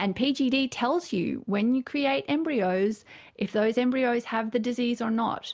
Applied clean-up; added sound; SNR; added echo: none; none; none; none.